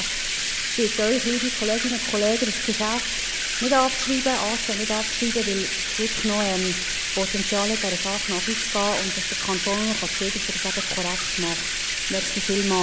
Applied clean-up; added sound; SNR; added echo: none; Bathtub (filling or washing); 0 dB; none.